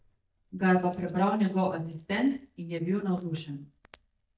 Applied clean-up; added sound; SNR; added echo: neural mask model DeepFilterNet 3.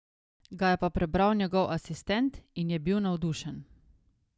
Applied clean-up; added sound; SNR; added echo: none; none; none; none.